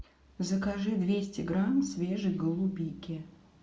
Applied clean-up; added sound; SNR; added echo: none; none; none; none.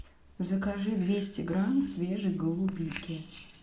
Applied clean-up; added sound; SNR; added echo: none; Writing; 19 dB; none.